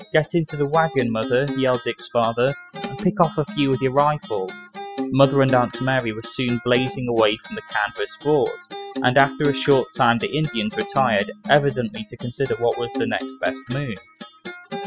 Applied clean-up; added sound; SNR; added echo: classical method spectral subtraction.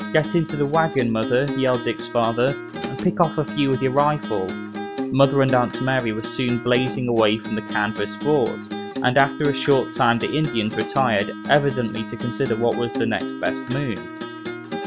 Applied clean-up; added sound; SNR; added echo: none; Acoustic guitar; 8 dB; none.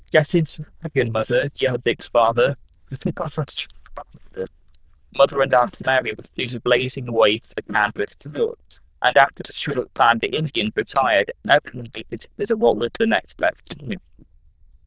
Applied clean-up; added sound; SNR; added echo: neural diffusion model UNIVERSE++.